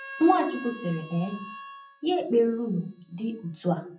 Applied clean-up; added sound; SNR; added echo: classical method WPE with log-MMSE.